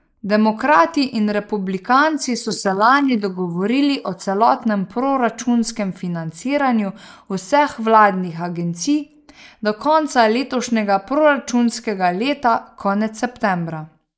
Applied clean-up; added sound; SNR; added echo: neural mask model Resemble Enhance denoiser.